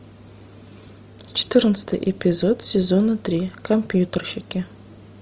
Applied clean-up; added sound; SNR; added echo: none; none; none; none.